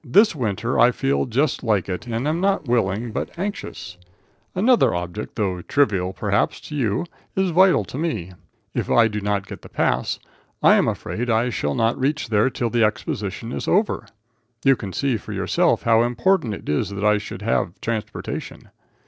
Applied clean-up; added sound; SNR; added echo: neural separator model SepFormer DNS4.